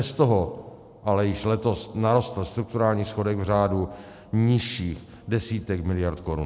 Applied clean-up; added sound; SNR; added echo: none; none; none; none.